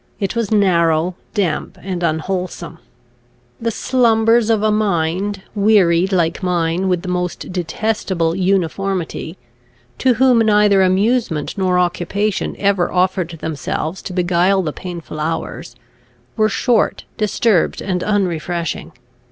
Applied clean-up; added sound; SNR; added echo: none; none; none; none.